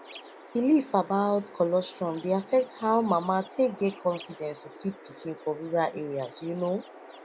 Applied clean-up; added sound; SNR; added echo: none; Chirp, tweet; 19 dB; none.